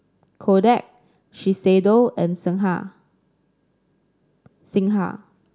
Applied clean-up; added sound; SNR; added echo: none; none; none; none.